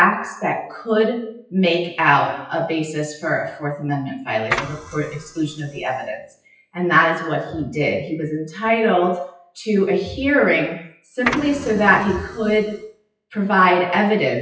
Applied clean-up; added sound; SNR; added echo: classical method WPE with log-MMSE.